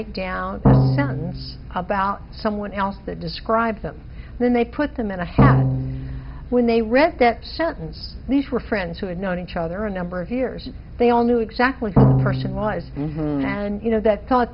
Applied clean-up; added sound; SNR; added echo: none; Drum; -3 dB; none.